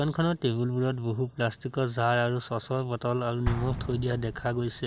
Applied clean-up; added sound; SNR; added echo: none; Explosion; 12 dB; none.